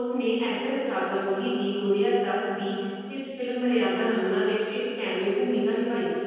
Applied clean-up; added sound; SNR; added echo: none; none; none; reverberation time 2.1 s.